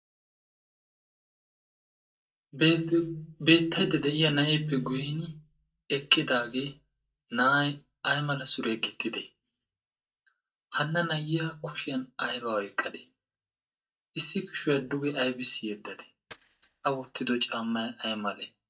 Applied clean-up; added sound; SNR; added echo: neural mask model DeepFilterNet 3.